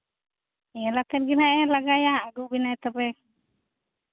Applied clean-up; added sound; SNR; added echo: none; none; none; none.